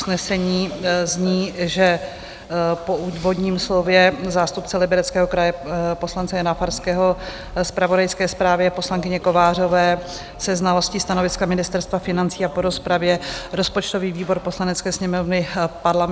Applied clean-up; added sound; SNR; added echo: none; none; none; none.